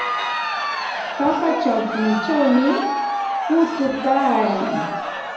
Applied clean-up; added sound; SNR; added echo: none; Crowd; 4 dB; reverberation time 1.0 s.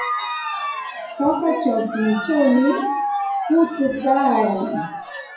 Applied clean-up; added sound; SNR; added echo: classical method WPE with log-MMSE.